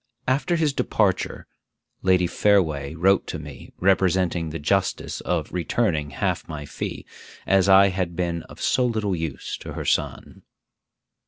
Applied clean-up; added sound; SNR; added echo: none; none; none; none.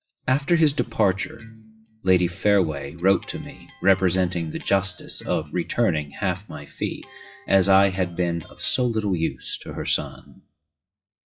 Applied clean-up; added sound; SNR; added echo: classical method WPE with log-MMSE.